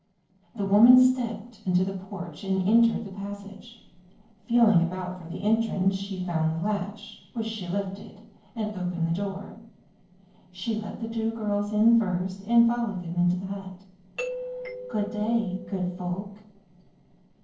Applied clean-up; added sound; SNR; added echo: neural separator model SepFormer DNS4.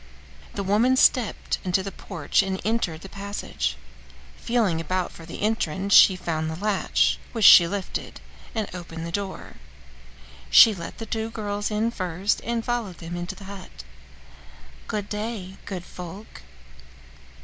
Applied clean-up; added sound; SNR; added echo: none; none; none; none.